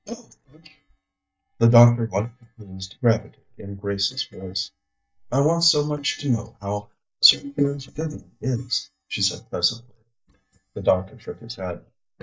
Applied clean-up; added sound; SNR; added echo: neural mask model DeepFilterNet 3.